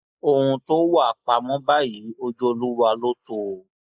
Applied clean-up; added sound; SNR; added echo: neural mask model Resemble Enhance denoiser.